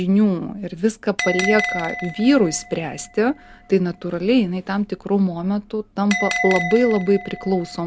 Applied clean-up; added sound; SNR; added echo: none; Bell; 9 dB; none.